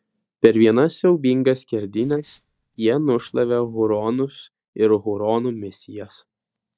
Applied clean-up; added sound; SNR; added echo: neural mask model DeepFilterNet 3.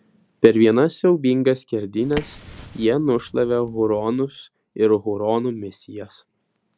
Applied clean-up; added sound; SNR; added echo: none; Fire; 18 dB; none.